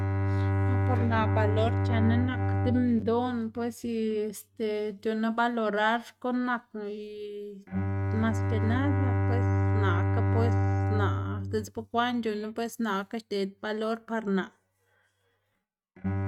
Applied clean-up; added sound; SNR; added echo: neural mask model RNNoise.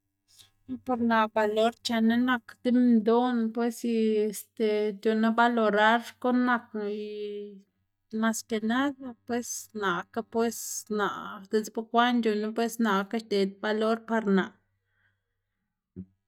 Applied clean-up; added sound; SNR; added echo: neural mask model DeepFilterNet 3.